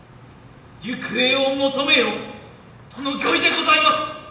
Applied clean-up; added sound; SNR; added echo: none; Traffic noise, roadway noise; 18 dB; reverberation time 1.6 s.